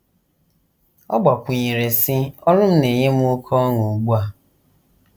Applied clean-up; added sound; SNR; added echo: none; none; none; none.